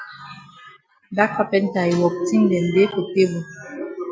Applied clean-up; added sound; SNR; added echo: none; none; none; none.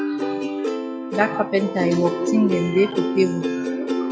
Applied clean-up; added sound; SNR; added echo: none; Plucked string instrument; 3 dB; none.